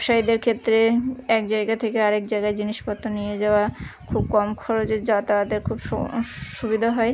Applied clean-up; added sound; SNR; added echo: none; none; none; none.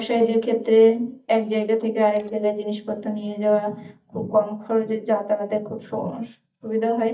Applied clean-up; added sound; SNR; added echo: neural mask model DeepFilterNet 3.